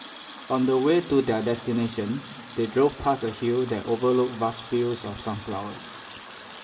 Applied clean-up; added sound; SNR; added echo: none; Water tap, faucet; 16 dB; reverberation time 1.9 s.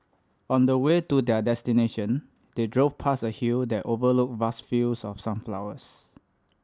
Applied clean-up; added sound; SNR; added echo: none; none; none; none.